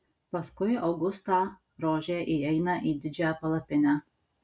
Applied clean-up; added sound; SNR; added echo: none; none; none; none.